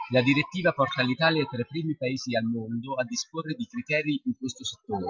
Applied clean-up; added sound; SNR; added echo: none; none; none; none.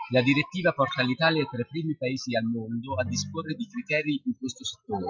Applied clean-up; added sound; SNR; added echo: classical method log-MMSE.